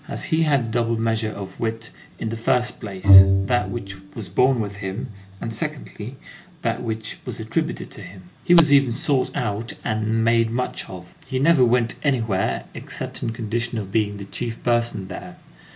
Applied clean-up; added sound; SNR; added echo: none; Bowed string instrument; -3 dB; none.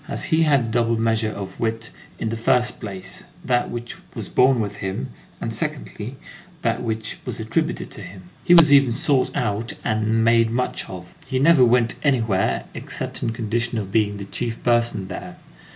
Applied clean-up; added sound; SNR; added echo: none; none; none; none.